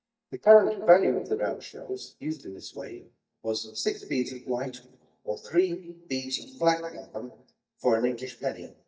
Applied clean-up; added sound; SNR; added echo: neural mask model DeepFilterNet 3.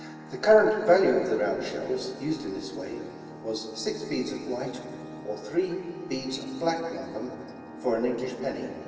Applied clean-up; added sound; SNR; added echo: none; Organ; 16 dB; reverberation time 2.5 s.